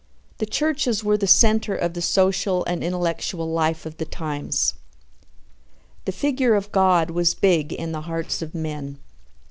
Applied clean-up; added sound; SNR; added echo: none; none; none; none.